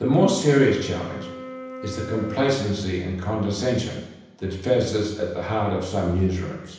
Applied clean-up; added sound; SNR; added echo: none; Wind instrument, woodwind instrument; 14 dB; reverberation time 0.9 s.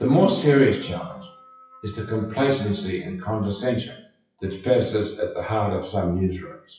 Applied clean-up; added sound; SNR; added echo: classical method WPE with log-MMSE.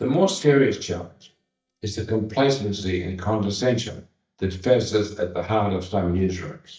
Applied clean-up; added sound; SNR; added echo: neural mask model DeepFilterNet 3.